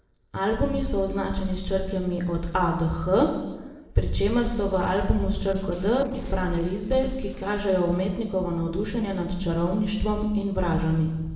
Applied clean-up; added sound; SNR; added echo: neural separator model SepFormer DNS4.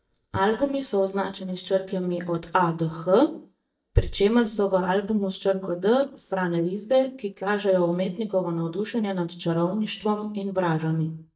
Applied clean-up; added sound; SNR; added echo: neural mask model DeepFilterNet 3.